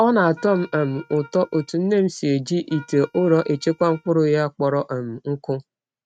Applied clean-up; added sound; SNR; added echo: neural mask model RNNoise.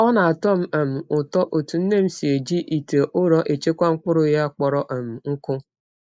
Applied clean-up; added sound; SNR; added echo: neural mask model Resemble Enhance denoiser.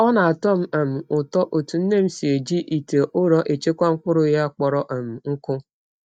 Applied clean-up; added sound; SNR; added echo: neural mask model DeepFilterNet 3.